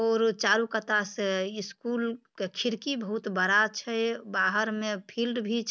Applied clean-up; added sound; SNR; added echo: none; none; none; none.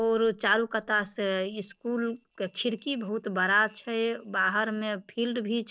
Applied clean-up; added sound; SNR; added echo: neural separator model SepFormer DNS4.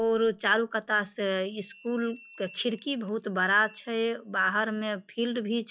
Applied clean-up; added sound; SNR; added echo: classical method log-MMSE.